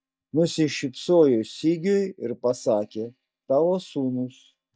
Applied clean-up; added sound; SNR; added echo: neural mask model DeepFilterNet 3.